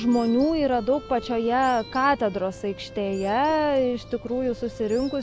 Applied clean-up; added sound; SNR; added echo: none; Insect + Bowed string instrument; 20 dB; none.